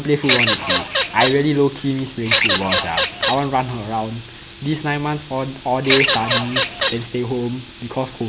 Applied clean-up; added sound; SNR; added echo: none; Bird vocalization, bird call, bird song / Fowl; -2 dB; none.